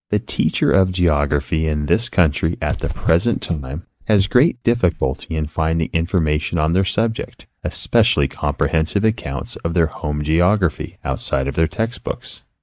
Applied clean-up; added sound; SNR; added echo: neural mask model DeepFilterNet 3.